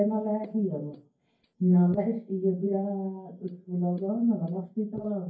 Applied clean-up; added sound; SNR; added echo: neural mask model DeepFilterNet 3.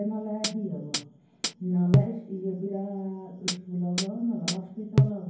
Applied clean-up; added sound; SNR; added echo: none; Hi-hat; -2 dB; reverberation time 0.9 s.